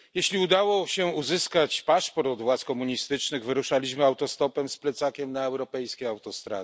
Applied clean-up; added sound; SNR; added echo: none; none; none; none.